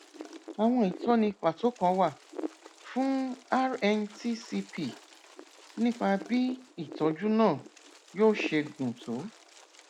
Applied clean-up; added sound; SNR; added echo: none; Wind; 16 dB; none.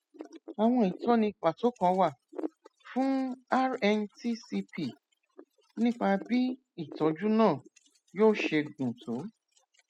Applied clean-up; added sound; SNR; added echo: classical method spectral subtraction.